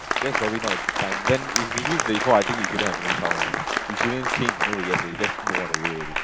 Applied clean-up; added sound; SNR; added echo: none; Applause; -2 dB; none.